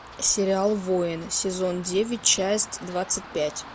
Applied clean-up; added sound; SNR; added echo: none; Run; 17 dB; none.